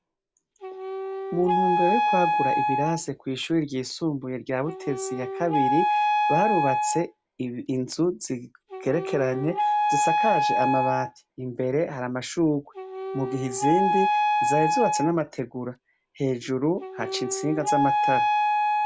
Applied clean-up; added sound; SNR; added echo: none; Wind instrument, woodwind instrument; -1 dB; none.